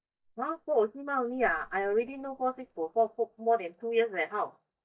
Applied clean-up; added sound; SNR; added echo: neural mask model DeepFilterNet 3.